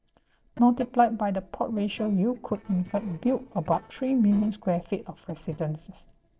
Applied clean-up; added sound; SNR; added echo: neural separator model SepFormer DNS4.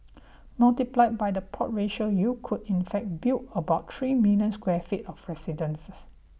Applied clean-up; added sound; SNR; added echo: none; none; none; none.